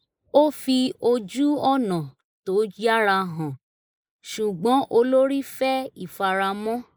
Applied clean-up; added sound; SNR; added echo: neural mask model Resemble Enhance denoiser.